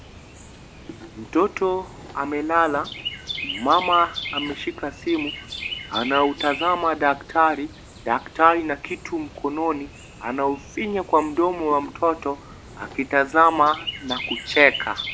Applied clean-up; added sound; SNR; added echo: none; Chirp, tweet; 12 dB; none.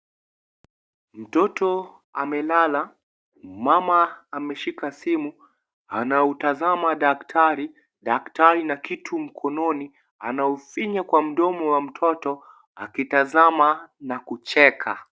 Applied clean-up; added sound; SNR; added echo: none; none; none; none.